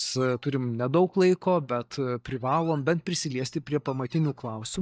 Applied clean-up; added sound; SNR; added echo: neural mask model DeepFilterNet 3.